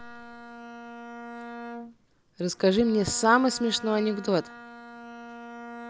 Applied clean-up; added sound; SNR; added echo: none; Bowed string instrument; 14 dB; none.